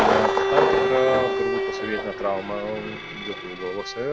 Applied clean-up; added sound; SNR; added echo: none; Bowed string instrument + Thunder; -4 dB; none.